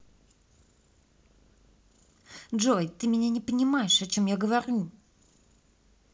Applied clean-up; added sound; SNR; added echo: none; none; none; none.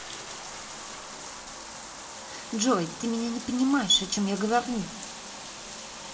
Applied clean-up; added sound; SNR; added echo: none; Bathtub (filling or washing); 10 dB; reverberation time 2.8 s.